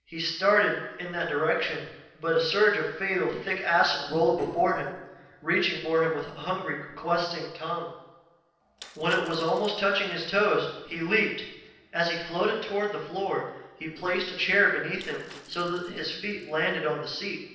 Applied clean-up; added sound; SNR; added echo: neural separator model SepFormer DNS4.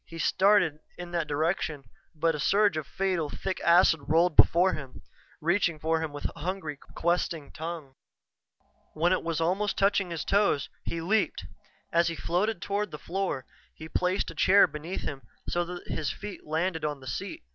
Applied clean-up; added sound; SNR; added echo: none; none; none; none.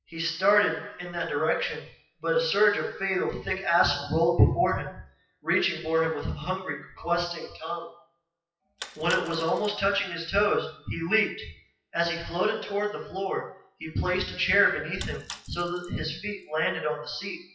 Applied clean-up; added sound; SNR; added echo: classical method WPE with log-MMSE.